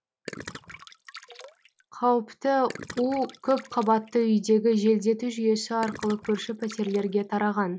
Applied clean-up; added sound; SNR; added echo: none; Gurgling; 17 dB; none.